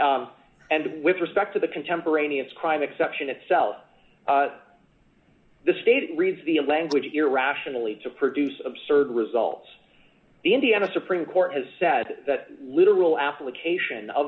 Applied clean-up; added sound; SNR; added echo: none; none; none; none.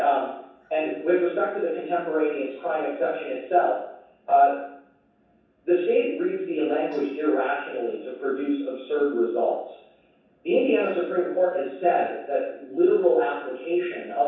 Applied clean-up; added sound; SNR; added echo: none; none; none; reverberation time 0.7 s.